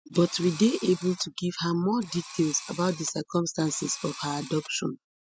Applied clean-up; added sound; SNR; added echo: classical method spectral subtraction.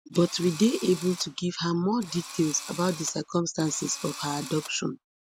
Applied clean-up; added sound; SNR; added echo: none; Engine / Drill; 14 dB; none.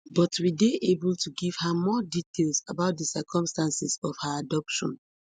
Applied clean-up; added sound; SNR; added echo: none; none; none; none.